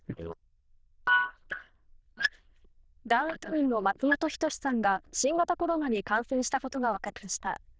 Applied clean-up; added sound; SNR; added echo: neural diffusion model UNIVERSE++.